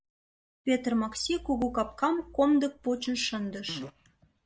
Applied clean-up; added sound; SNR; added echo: neural mask model DeepFilterNet 3.